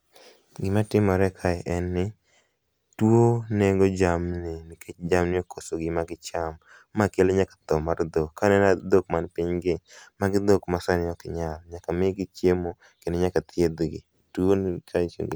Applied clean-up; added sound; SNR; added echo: none; none; none; none.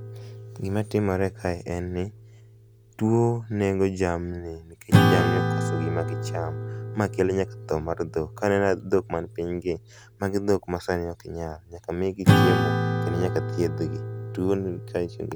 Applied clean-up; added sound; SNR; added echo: none; Acoustic guitar / Strum; 1 dB; none.